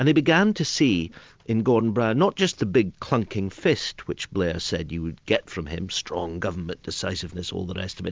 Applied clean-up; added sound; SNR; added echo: none; none; none; none.